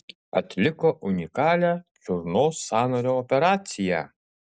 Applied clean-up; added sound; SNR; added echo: none; none; none; none.